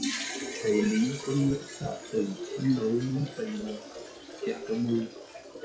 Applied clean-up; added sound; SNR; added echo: classical method log-MMSE.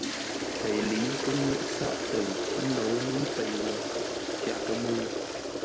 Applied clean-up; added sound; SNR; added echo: none; Toilet flush; -1 dB; none.